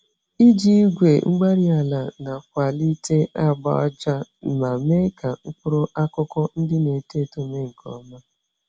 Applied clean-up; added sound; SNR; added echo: none; none; none; none.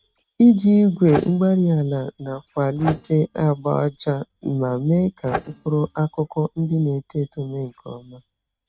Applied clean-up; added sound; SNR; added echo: neural mask model RNNoise.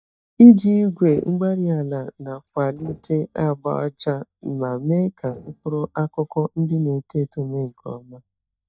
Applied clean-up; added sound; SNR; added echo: neural mask model DeepFilterNet 3.